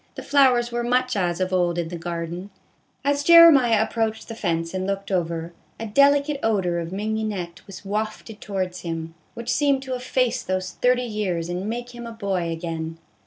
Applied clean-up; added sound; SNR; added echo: none; none; none; none.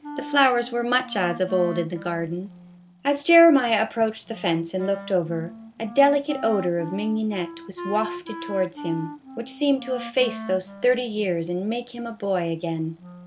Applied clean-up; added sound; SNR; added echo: none; Wind instrument, woodwind instrument; 15 dB; none.